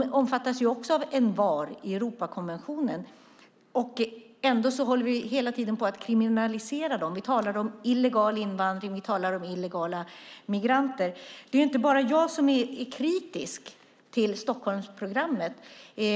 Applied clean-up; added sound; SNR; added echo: none; none; none; none.